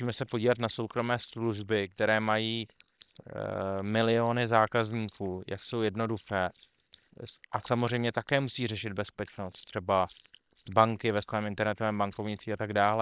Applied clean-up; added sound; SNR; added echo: neural separator model SepFormer WHAM!.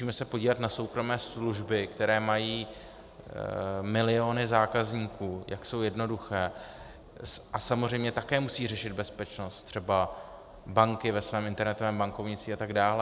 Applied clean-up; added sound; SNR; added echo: none; none; none; none.